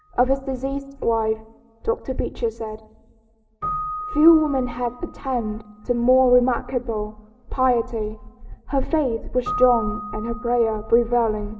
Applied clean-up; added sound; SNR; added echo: none; Keyboard (musical); 14 dB; reverberation time 1.2 s.